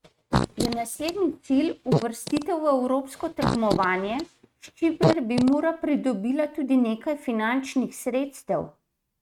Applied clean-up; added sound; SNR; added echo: neural mask model RNNoise.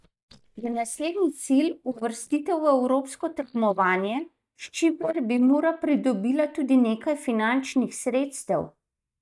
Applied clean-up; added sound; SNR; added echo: neural mask model DeepFilterNet 3.